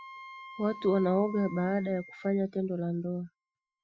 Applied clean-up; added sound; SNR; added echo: classical method Wiener filter.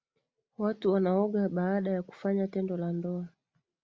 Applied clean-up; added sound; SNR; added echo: none; none; none; none.